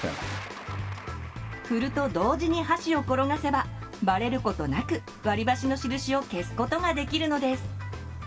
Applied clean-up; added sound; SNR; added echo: none; Thunder; 19 dB; reverberation time 2.7 s.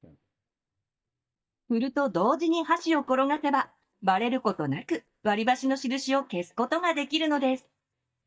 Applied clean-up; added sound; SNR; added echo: neural mask model DeepFilterNet 3.